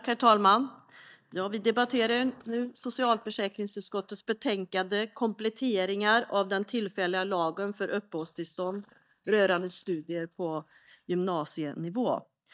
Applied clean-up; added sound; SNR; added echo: neural mask model DeepFilterNet 3.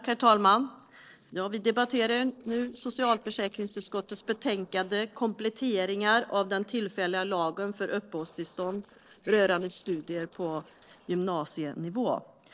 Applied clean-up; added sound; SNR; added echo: neural separator model SepFormer DNS4.